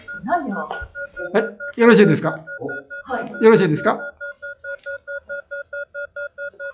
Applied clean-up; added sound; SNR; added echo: classical method log-MMSE.